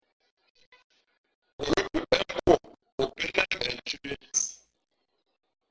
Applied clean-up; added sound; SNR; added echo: neural separator model SepFormer DNS4.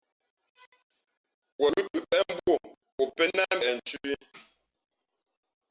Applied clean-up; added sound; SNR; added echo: none; Tambourine; 13 dB; none.